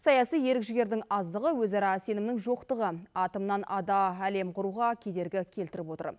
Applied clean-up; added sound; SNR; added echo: none; none; none; none.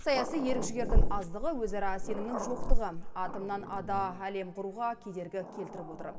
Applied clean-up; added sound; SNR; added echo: none; Growling; -4 dB; reverberation time 1.8 s.